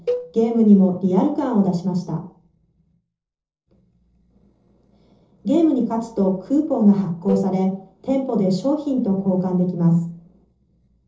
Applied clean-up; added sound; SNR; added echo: neural separator model SepFormer DNS4.